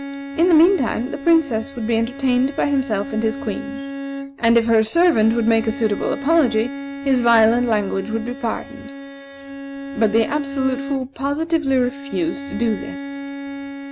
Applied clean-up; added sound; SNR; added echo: none; Bowed string instrument; 11 dB; none.